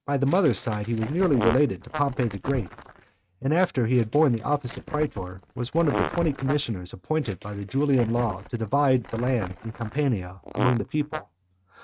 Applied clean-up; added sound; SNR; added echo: neural mask model RNNoise.